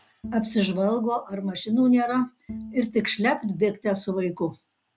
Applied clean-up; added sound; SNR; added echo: none; Bowed string instrument; 18 dB; none.